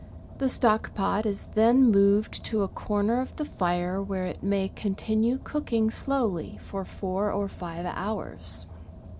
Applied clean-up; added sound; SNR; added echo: none; Car; 15 dB; none.